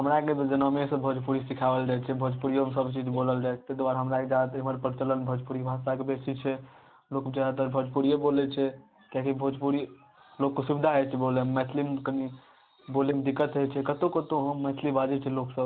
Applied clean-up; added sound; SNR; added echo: none; none; none; none.